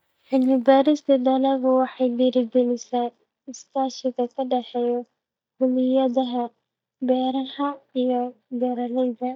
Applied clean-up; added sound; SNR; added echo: neural mask model DeepFilterNet 3.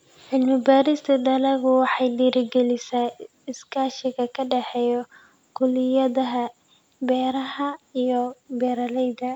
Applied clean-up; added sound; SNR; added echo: none; none; none; none.